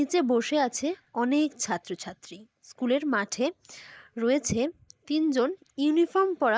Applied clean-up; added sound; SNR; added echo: neural mask model Resemble Enhance denoiser.